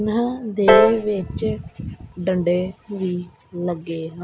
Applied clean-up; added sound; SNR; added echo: none; Piano; -1 dB; none.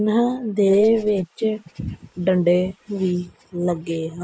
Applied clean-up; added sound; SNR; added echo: neural mask model Resemble Enhance denoiser.